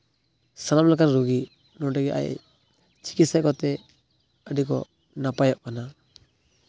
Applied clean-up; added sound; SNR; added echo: none; none; none; none.